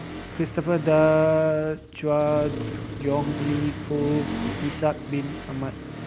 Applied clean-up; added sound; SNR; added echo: none; Accelerating, revving, vroom; 8 dB; none.